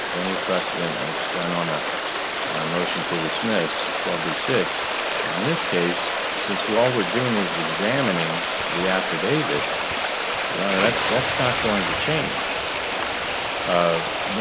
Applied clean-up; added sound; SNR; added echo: none; Water / Splash, splatter + Stream; -3 dB; none.